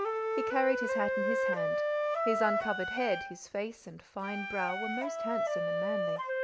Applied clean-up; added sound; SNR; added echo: none; Wind instrument, woodwind instrument; -3 dB; none.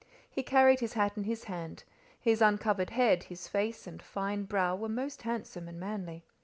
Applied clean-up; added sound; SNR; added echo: none; none; none; none.